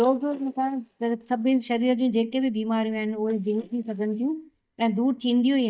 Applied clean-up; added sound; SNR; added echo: neural mask model DeepFilterNet 3.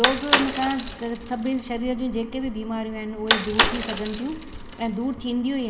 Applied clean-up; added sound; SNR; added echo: none; Bicycle; 0 dB; reverberation time 0.4 s.